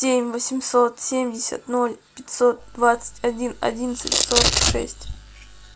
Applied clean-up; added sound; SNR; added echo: none; Domestic sounds, home sounds; 2 dB; none.